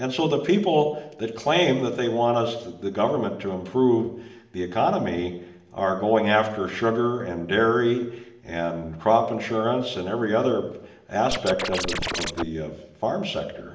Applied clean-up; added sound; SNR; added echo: none; Scratching (performance technique); 5 dB; reverberation time 0.7 s.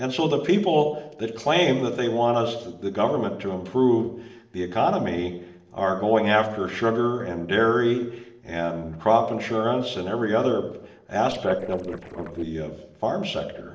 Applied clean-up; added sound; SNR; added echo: neural separator model SepFormer DNS4.